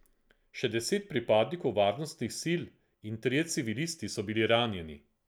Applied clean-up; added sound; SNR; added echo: none; none; none; none.